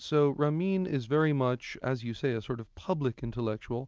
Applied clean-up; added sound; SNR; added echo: none; none; none; none.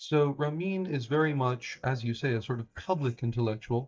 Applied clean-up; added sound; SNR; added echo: neural mask model DeepFilterNet 3.